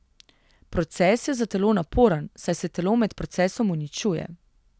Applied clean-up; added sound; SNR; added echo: none; none; none; none.